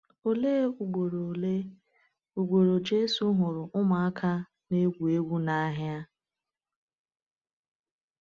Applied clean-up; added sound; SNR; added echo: none; none; none; none.